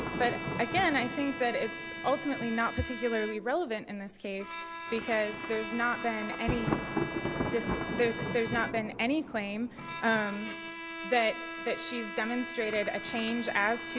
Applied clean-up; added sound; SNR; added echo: none; Bowed string instrument + Thunder; 5 dB; none.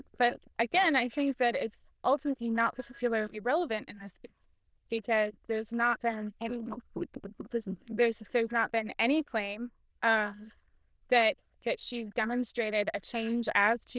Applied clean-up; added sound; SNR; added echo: neural diffusion model UNIVERSE++.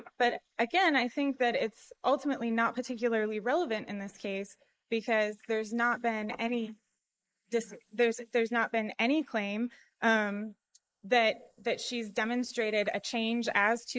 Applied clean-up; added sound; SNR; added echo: neural mask model Resemble Enhance denoiser.